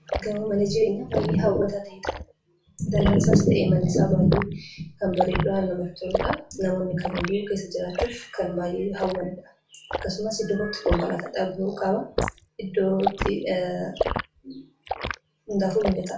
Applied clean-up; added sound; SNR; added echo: none; Liquid; 7 dB; reverberation time 0.3 s.